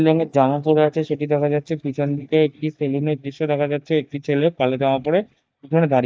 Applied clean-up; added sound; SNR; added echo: neural mask model DeepFilterNet 3.